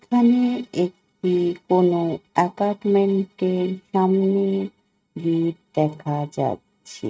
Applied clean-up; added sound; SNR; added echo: neural mask model RNNoise.